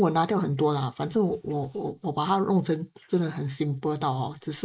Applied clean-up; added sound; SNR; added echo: neural mask model Resemble Enhance denoiser.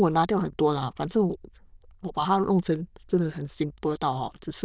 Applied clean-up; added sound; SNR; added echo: neural diffusion model UNIVERSE++.